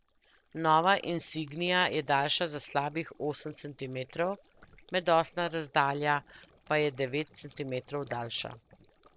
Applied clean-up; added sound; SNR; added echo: neural separator model SepFormer DNS4.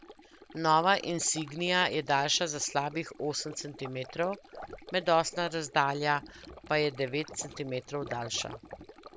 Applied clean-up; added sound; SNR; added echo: none; Stream; 18 dB; none.